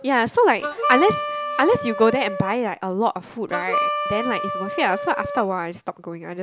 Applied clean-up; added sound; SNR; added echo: none; Harmonica; 5 dB; none.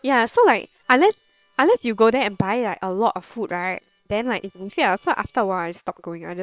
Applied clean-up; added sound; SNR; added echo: neural separator model SepFormer WHAM!.